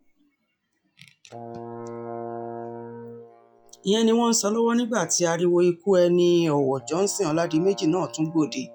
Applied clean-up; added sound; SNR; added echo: classical method log-MMSE.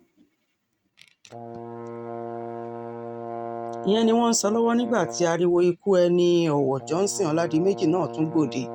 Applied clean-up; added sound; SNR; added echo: neural mask model RNNoise.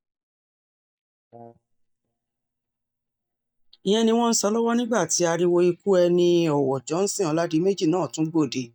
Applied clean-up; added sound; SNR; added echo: neural mask model DeepFilterNet 3.